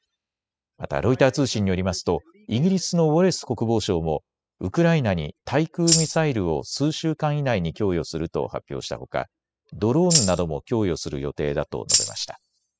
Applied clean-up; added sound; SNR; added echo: classical method spectral subtraction.